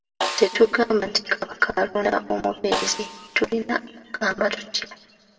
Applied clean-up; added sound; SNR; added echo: none; Snare drum; 11 dB; reverberation time 1.0 s.